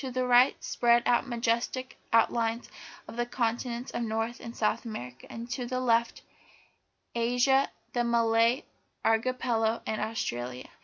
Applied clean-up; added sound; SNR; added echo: none; none; none; none.